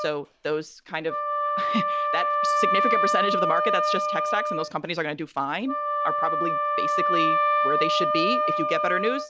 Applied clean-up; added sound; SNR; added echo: none; Wind instrument, woodwind instrument; -4 dB; none.